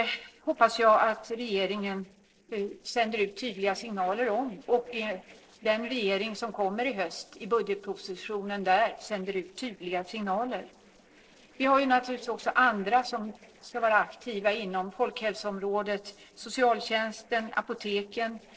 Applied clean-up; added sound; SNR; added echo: neural separator model SepFormer DNS4.